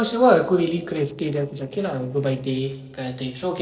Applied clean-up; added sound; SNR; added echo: neural separator model SepFormer DNS4.